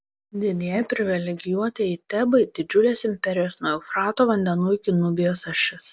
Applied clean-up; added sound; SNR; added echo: none; none; none; none.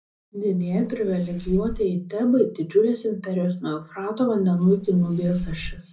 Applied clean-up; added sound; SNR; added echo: none; Fireworks; 14 dB; reverberation time 0.4 s.